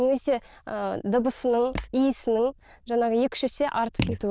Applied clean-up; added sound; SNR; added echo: neural diffusion model UNIVERSE++.